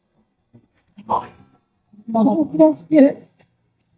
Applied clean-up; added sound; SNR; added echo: neural mask model DeepFilterNet 3.